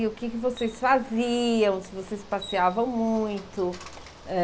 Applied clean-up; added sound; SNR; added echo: none; Bicycle; 18 dB; none.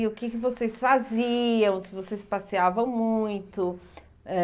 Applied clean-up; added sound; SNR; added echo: none; none; none; none.